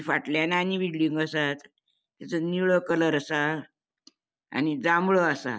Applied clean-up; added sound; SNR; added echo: none; none; none; none.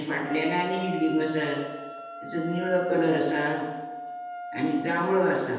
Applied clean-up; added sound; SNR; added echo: none; Wind instrument, woodwind instrument; 10 dB; reverberation time 1.1 s.